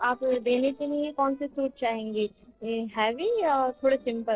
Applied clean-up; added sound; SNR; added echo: neural separator model SepFormer DNS4.